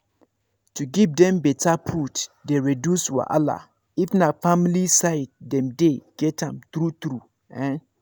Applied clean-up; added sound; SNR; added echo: none; none; none; none.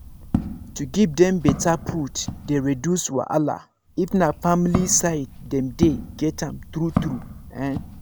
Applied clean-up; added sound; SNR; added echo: none; Walk, footsteps; 7 dB; none.